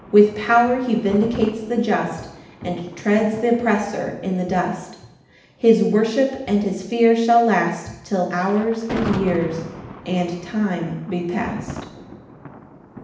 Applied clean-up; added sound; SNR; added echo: none; Thunder; 15 dB; reverberation time 0.8 s.